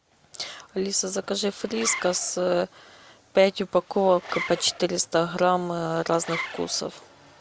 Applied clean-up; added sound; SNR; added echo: none; Zipper (clothing); 13 dB; none.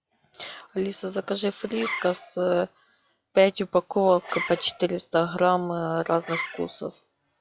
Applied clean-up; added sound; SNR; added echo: classical method log-MMSE.